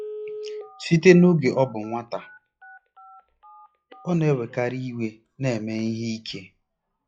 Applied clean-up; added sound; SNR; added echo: classical method log-MMSE.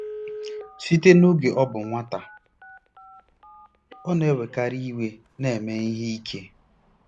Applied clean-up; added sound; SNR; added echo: none; Telephone; 19 dB; none.